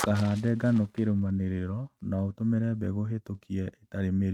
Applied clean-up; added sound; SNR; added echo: neural mask model RNNoise.